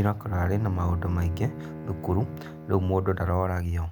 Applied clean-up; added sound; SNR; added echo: none; Bowed string instrument; 14 dB; none.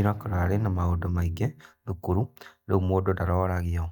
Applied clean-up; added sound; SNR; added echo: neural mask model DeepFilterNet 3.